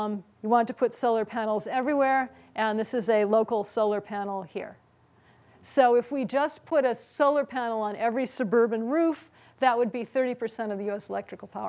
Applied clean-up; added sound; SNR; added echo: none; none; none; none.